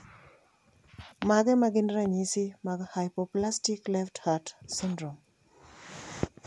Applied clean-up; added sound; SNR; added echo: none; none; none; none.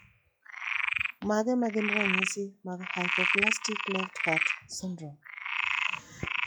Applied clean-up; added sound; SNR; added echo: classical method log-MMSE.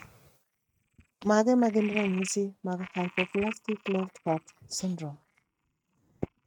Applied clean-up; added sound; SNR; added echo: neural mask model RNNoise.